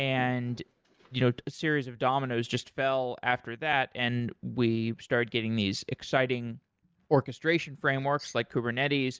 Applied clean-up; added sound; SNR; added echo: none; none; none; none.